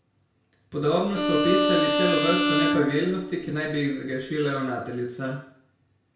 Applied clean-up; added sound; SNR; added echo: none; Bowed string instrument; -1 dB; reverberation time 0.5 s.